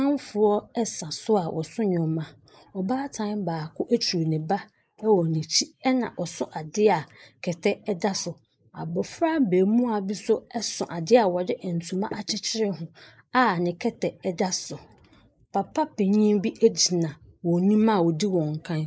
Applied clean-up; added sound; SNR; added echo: neural mask model Resemble Enhance denoiser.